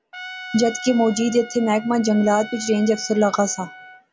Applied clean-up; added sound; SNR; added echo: none; Trumpet; 16 dB; none.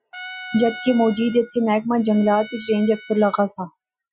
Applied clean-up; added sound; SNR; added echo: classical method Wiener filter.